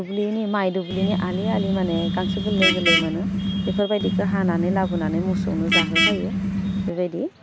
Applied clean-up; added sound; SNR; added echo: none; Vehicle horn, car horn, honking; -3 dB; none.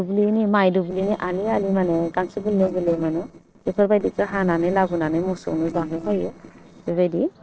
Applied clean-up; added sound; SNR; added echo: neural separator model SepFormer DNS4.